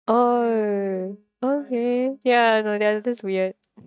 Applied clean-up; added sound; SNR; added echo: neural mask model DeepFilterNet 3.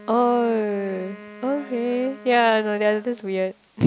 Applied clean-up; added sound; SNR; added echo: none; Wind instrument, woodwind instrument; 20 dB; none.